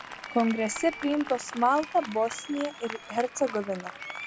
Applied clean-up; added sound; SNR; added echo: none; Applause; 12 dB; none.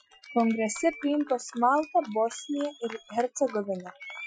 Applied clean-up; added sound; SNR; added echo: classical method Wiener filter.